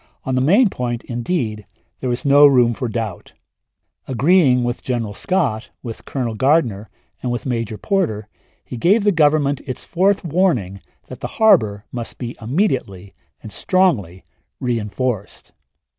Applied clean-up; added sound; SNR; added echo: none; none; none; none.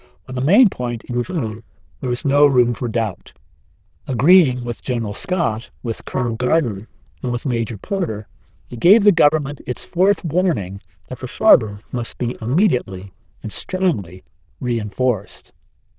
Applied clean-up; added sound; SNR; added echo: neural diffusion model UNIVERSE++.